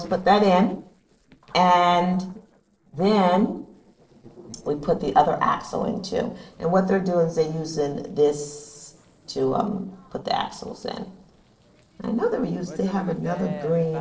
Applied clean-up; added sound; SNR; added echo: neural separator model SepFormer DNS4.